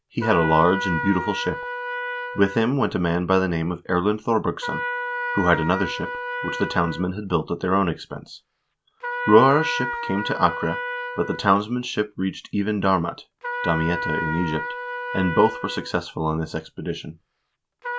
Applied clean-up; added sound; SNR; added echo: none; Trumpet; 8 dB; none.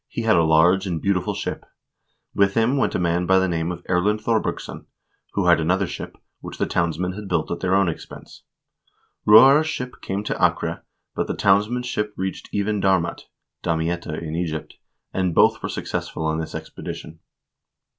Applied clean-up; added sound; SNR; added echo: none; none; none; none.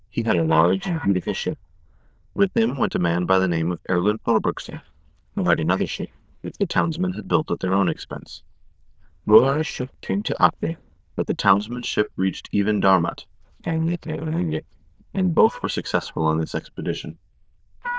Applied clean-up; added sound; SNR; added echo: neural diffusion model UNIVERSE++.